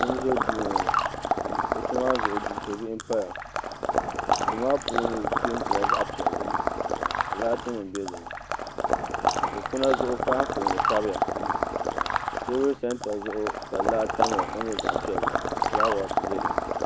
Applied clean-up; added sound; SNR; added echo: none; Water / Liquid; -3 dB; none.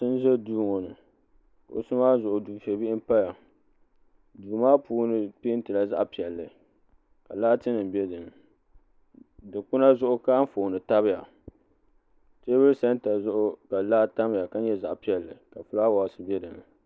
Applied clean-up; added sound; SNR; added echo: none; none; none; none.